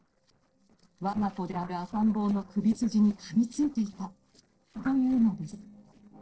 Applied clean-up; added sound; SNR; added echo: neural separator model SepFormer DNS4.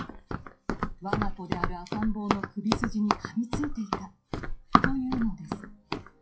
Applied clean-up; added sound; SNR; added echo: classical method WPE with log-MMSE.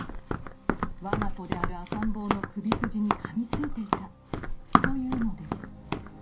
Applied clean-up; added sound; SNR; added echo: none; Run; -4 dB; reverberation time 0.3 s.